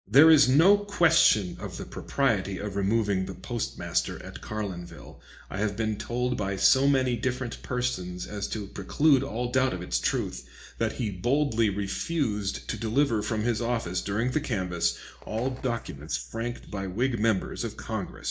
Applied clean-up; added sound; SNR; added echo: neural mask model DeepFilterNet 3.